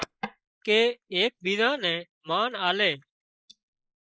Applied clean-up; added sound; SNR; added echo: neural mask model Resemble Enhance denoiser.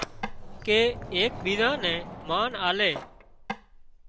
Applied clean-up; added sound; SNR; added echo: none; Tap / Wood + Sliding door; 10 dB; none.